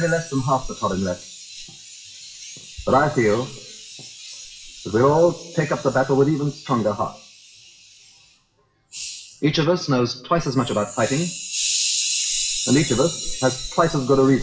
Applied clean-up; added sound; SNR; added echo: classical method WPE with log-MMSE.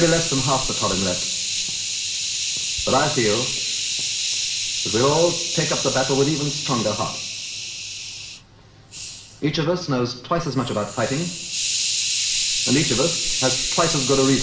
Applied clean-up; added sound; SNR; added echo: none; Hiss; 1 dB; reverberation time 0.9 s.